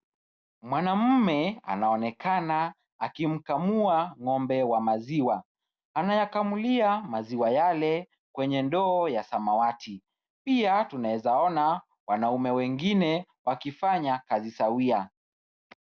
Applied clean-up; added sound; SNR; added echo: none; none; none; none.